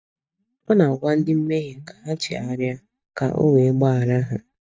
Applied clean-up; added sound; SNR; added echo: neural mask model DeepFilterNet 3.